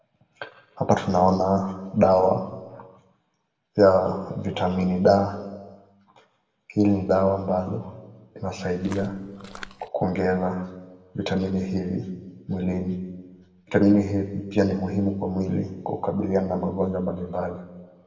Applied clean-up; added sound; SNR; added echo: none; Walk, footsteps; 17 dB; reverberation time 1.1 s.